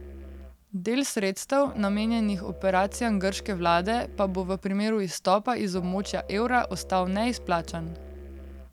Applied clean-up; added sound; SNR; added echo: none; Musical instrument; 16 dB; none.